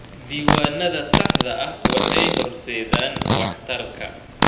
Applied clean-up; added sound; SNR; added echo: none; Fart; -5 dB; reverberation time 0.7 s.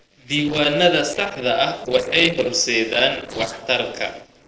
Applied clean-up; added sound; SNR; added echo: neural separator model SepFormer DNS4.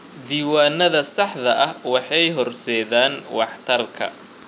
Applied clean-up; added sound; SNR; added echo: none; none; none; none.